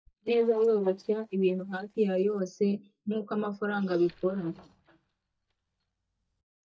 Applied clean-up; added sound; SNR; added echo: neural mask model DeepFilterNet 3.